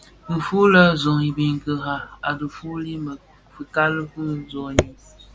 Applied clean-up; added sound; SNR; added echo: none; none; none; none.